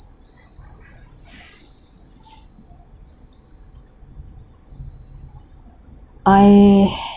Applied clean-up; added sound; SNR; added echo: none; none; none; none.